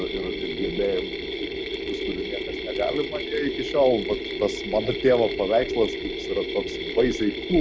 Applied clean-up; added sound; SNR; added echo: none; Mechanisms; 5 dB; none.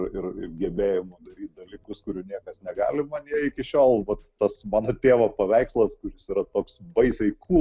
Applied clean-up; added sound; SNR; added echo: none; none; none; none.